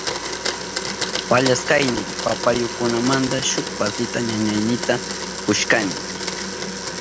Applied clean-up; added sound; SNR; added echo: none; Domestic sounds, home sounds; 4 dB; none.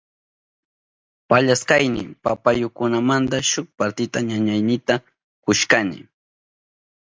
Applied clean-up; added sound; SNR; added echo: none; none; none; none.